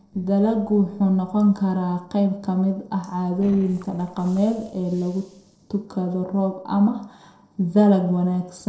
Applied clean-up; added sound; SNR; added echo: neural separator model SepFormer DNS4.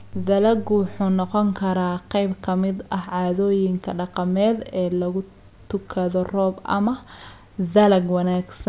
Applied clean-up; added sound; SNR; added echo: none; none; none; none.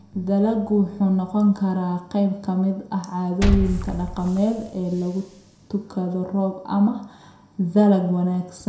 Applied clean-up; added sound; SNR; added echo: none; Liquid; 6 dB; reverberation time 0.5 s.